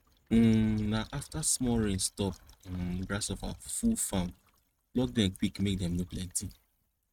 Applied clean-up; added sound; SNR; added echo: neural mask model RNNoise.